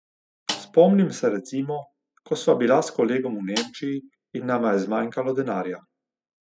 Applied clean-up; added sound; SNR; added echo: classical method spectral subtraction.